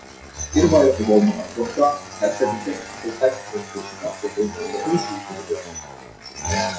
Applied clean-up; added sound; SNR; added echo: classical method WPE with log-MMSE.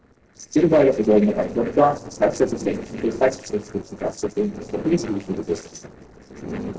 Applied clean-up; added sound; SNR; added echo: neural separator model SepFormer DNS4.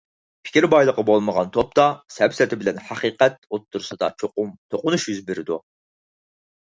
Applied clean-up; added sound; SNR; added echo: none; none; none; none.